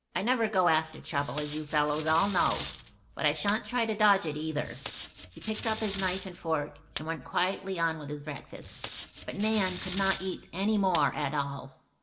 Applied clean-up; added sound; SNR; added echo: none; Packing tape, duct tape; 13 dB; reverberation time 0.7 s.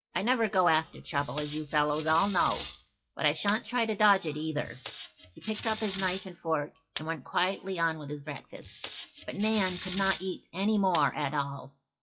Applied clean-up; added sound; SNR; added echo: classical method WPE with log-MMSE.